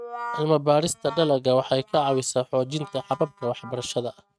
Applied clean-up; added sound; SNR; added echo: neural mask model RNNoise.